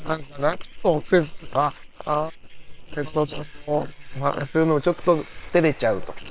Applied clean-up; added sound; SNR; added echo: neural separator model SepFormer WHAM!.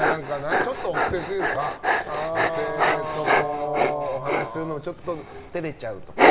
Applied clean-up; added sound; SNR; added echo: none; Dog; -4 dB; none.